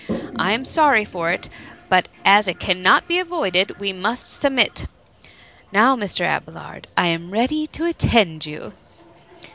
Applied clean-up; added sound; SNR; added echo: none; Toilet flush; 18 dB; none.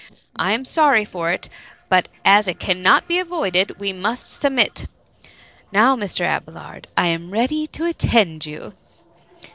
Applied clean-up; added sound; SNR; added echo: neural separator model SepFormer DNS4.